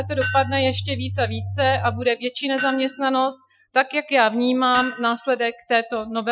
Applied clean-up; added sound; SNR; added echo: classical method Wiener filter.